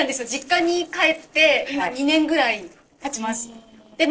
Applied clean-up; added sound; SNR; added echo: neural separator model SepFormer DNS4.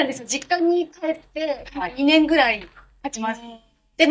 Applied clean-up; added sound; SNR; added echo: neural mask model DeepFilterNet 3.